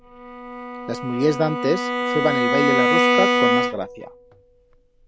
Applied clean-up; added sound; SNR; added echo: none; Bowed string instrument; -3 dB; none.